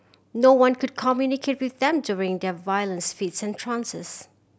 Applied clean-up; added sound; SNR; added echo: none; none; none; none.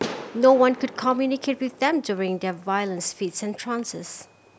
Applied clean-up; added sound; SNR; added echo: none; Fireworks; 16 dB; none.